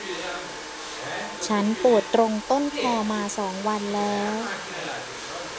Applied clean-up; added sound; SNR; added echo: none; Domestic sounds, home sounds; 7 dB; none.